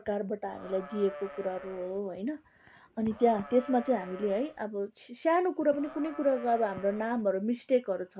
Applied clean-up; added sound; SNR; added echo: none; Livestock, farm animals, working animals; 15 dB; none.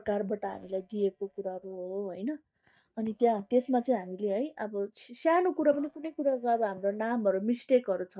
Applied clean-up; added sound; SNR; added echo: neural mask model DeepFilterNet 3.